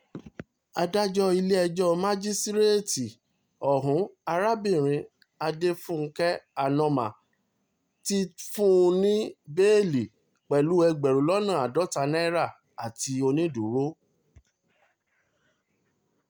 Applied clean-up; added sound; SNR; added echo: none; none; none; none.